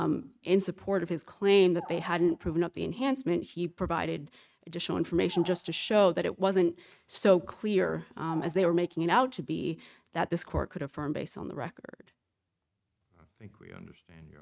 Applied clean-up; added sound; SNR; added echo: neural mask model RNNoise.